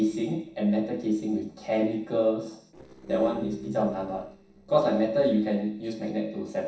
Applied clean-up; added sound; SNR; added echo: neural separator model SepFormer DNS4.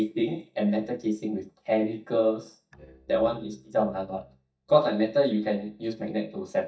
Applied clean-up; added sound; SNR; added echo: neural mask model DeepFilterNet 3.